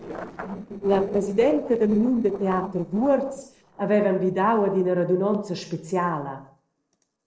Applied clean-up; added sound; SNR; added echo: neural separator model SepFormer DNS4.